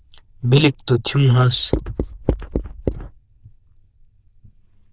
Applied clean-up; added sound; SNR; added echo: neural diffusion model UNIVERSE++.